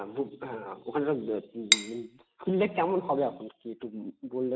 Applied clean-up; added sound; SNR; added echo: none; Cutlery, silverware / Dishes, pots, and pans; -4 dB; none.